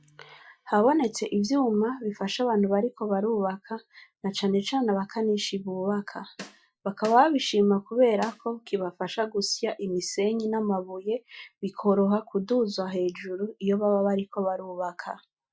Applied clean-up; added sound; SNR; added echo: classical method Wiener filter.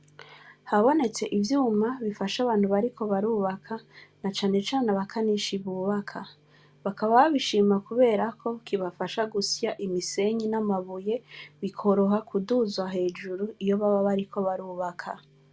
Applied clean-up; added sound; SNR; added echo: none; none; none; none.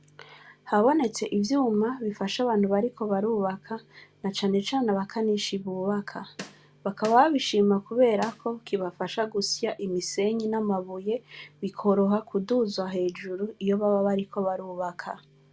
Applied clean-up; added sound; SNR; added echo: none; Snare drum; 17 dB; none.